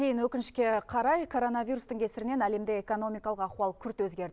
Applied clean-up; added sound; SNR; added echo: none; none; none; none.